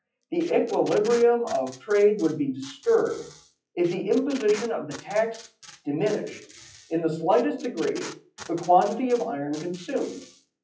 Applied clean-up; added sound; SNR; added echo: classical method WPE with log-MMSE.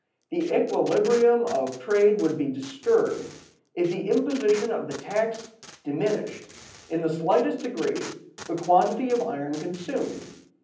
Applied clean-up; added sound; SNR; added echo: none; Packing tape, duct tape; 20 dB; reverberation time 0.6 s.